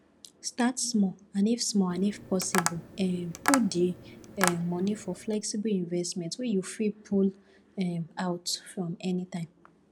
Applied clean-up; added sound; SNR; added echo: none; Tap; 5 dB; none.